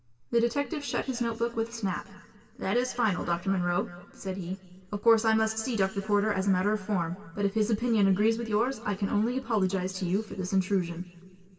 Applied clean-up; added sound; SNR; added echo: none; none; none; reverberation time 2.0 s.